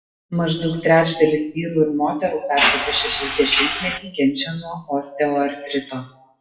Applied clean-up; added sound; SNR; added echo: classical method WPE with log-MMSE.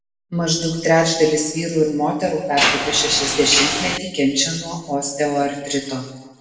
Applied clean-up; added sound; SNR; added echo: none; Mechanisms; 4 dB; reverberation time 1.1 s.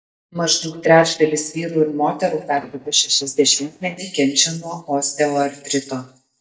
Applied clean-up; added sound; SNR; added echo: neural mask model DeepFilterNet 3.